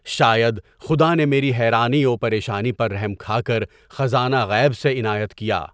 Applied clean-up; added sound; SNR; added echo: none; none; none; none.